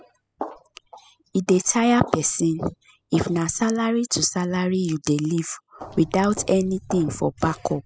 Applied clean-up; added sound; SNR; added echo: classical method spectral subtraction.